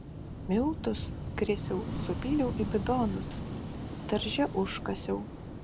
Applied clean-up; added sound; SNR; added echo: none; Waves, surf / Wind; 5 dB; none.